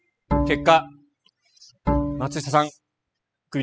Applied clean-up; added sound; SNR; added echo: classical method spectral subtraction.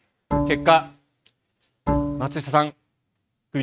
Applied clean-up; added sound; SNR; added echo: neural mask model RNNoise.